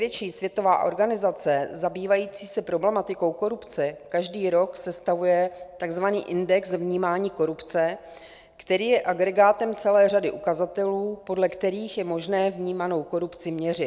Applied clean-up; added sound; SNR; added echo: none; none; none; none.